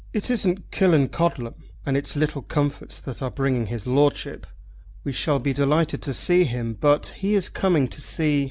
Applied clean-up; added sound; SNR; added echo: none; none; none; none.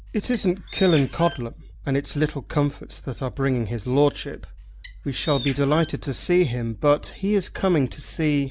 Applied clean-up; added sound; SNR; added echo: none; Bird; 14 dB; none.